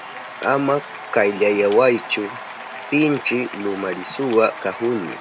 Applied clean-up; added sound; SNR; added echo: none; Applause / Cheering; 13 dB; none.